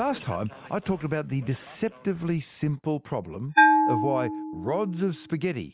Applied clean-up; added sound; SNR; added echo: none; Bell; 0 dB; none.